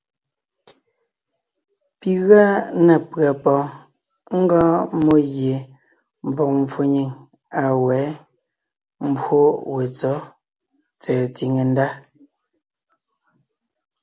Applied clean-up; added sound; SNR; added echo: none; none; none; none.